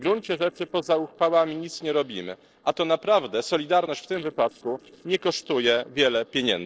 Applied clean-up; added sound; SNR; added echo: neural separator model SepFormer DNS4.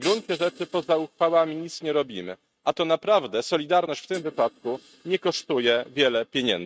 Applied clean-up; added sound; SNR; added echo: neural mask model RNNoise.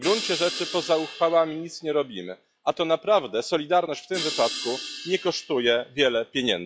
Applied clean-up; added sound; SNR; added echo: classical method log-MMSE.